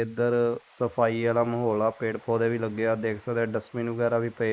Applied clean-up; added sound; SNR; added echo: neural mask model Resemble Enhance denoiser.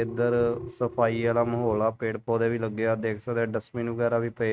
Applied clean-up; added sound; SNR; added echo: neural mask model RNNoise.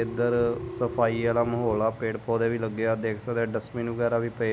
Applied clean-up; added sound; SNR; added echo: none; Telephone; 14 dB; none.